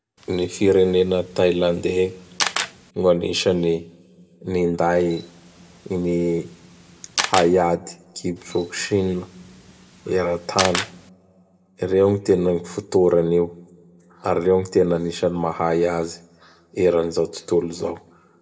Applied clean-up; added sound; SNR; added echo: none; Camera; 10 dB; reverberation time 0.7 s.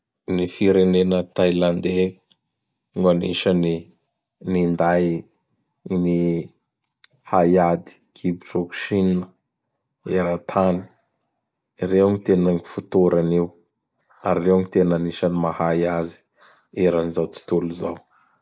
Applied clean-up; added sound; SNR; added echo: none; none; none; none.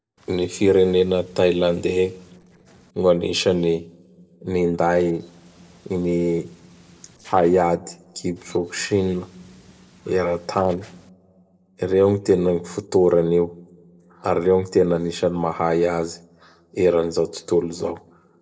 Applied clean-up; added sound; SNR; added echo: neural separator model SepFormer DNS4.